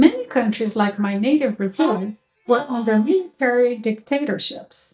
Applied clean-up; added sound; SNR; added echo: neural mask model DeepFilterNet 3.